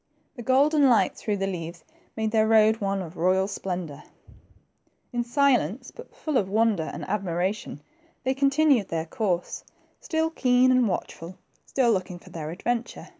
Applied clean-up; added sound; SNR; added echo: none; none; none; none.